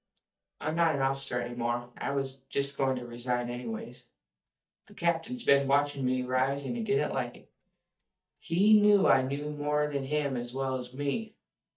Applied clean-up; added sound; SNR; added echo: neural mask model DeepFilterNet 3.